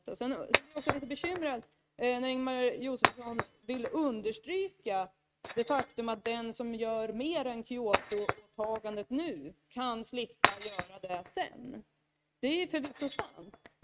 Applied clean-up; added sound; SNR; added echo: neural mask model RNNoise.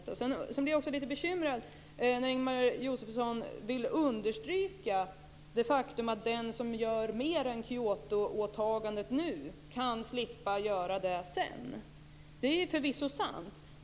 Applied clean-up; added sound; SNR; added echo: none; none; none; none.